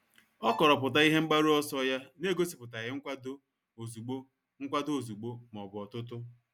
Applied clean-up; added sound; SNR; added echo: none; Bowed string instrument; 18 dB; none.